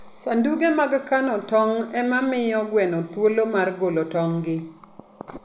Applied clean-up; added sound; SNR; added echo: none; none; none; none.